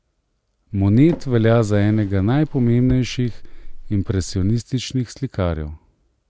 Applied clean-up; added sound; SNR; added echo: none; Drawer open or close; 12 dB; none.